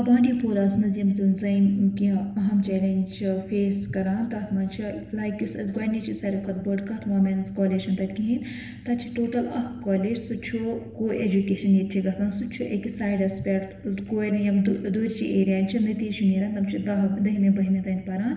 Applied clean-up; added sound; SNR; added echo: none; none; none; reverberation time 1.0 s.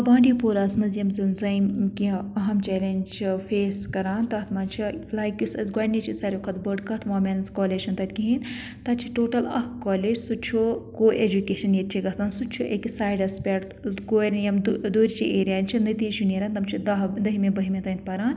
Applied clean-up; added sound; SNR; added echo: none; none; none; none.